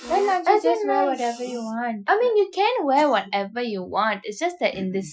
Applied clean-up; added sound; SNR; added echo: classical method Wiener filter.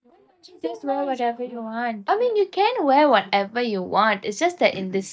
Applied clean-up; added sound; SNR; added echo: neural mask model DeepFilterNet 3.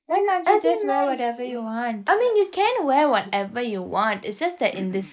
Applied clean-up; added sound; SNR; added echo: neural mask model Resemble Enhance denoiser.